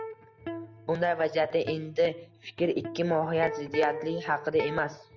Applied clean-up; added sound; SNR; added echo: none; Electric guitar; 10 dB; none.